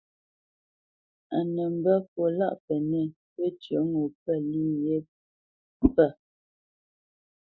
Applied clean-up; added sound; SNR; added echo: neural mask model Resemble Enhance denoiser.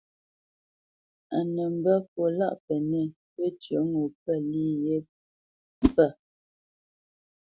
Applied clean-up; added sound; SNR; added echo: none; Whoosh, swoosh, swish; 3 dB; none.